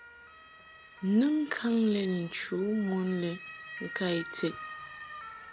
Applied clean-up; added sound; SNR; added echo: none; Motor vehicle (road) / Siren; 14 dB; none.